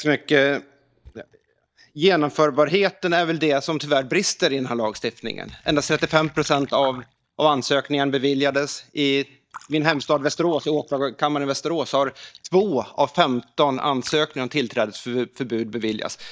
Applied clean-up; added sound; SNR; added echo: neural mask model DeepFilterNet 3.